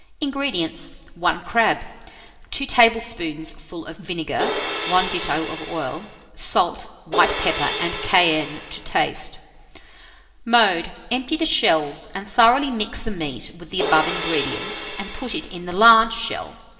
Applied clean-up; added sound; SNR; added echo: none; Crash cymbal; 5 dB; reverberation time 1.3 s.